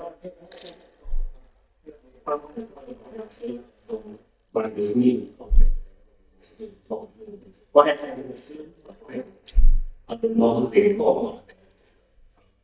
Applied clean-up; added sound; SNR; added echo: neural mask model DeepFilterNet 3.